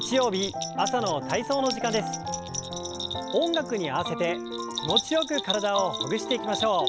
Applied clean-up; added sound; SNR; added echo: none; Bell; 7 dB; none.